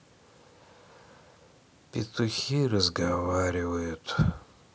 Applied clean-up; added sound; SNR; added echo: none; none; none; none.